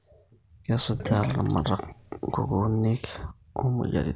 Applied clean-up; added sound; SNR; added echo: none; Sink (filling or washing); 12 dB; none.